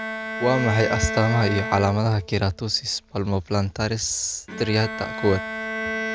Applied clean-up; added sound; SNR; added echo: none; Bowed string instrument; 7 dB; none.